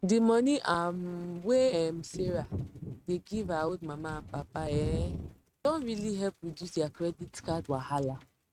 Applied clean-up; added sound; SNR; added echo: neural mask model RNNoise.